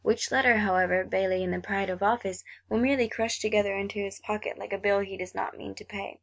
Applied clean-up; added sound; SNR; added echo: none; none; none; none.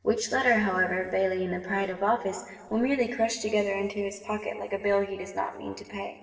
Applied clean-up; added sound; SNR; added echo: neural separator model SepFormer DNS4.